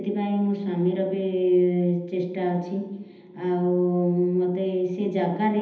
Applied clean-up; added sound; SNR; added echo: none; none; none; reverberation time 0.8 s.